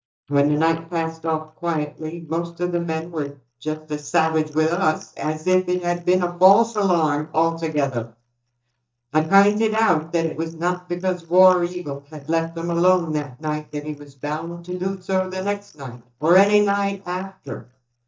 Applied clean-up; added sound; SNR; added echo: neural mask model DeepFilterNet 3.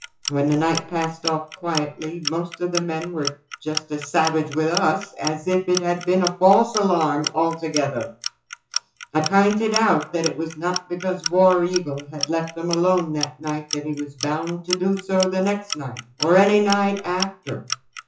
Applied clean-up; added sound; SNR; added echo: classical method WPE with log-MMSE.